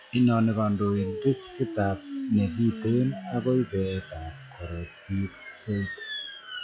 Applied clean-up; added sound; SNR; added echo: classical method log-MMSE.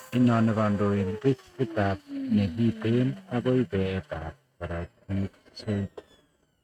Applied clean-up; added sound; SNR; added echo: neural mask model RNNoise.